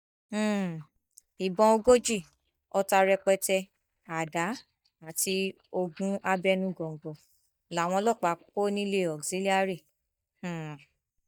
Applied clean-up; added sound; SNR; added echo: neural mask model DeepFilterNet 3.